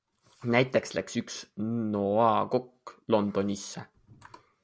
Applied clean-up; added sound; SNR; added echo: none; none; none; none.